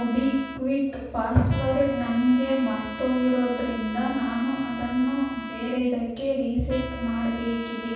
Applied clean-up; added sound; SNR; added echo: none; Trumpet; 14 dB; reverberation time 1.2 s.